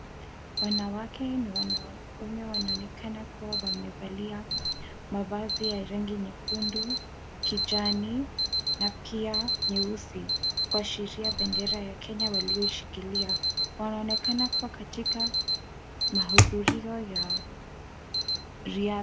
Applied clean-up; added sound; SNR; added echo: none; Alarm; -4 dB; none.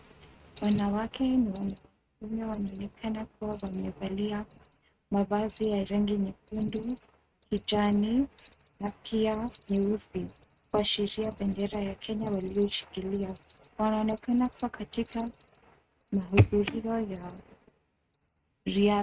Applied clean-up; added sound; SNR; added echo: neural mask model RNNoise.